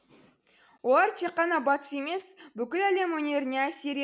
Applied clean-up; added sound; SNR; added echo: none; none; none; none.